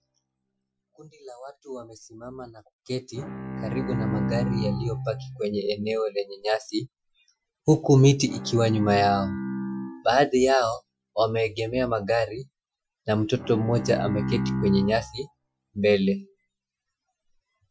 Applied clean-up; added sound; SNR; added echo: classical method Wiener filter.